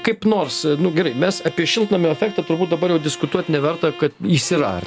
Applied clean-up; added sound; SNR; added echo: none; Bowed string instrument; 18 dB; none.